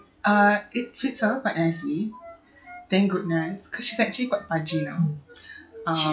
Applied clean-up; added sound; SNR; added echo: classical method log-MMSE.